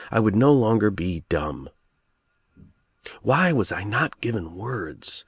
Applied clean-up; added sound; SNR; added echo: none; none; none; none.